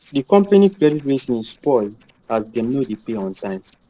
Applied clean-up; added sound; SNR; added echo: neural separator model SepFormer DNS4.